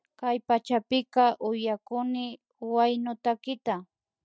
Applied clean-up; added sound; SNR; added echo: none; none; none; none.